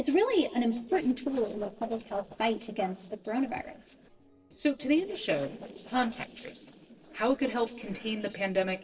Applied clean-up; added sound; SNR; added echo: neural separator model SepFormer DNS4.